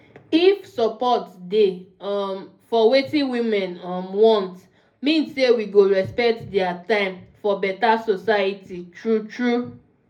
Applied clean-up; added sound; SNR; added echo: none; none; none; reverberation time 0.3 s.